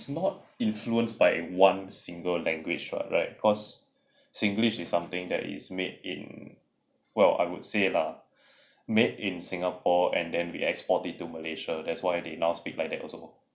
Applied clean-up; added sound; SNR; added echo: none; none; none; none.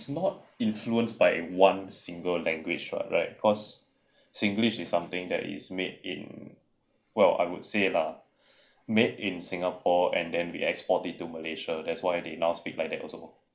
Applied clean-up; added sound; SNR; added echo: neural mask model Resemble Enhance denoiser.